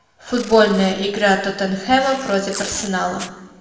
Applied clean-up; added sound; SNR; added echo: none; Packing tape, duct tape; 17 dB; reverberation time 1.2 s.